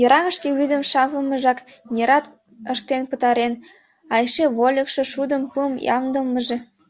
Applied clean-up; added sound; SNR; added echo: none; none; none; none.